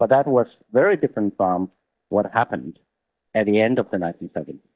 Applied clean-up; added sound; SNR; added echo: neural mask model DeepFilterNet 3.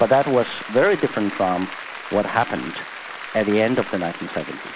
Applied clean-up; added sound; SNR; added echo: none; Applause; 12 dB; none.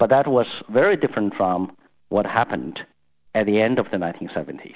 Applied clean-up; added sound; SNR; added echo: none; none; none; none.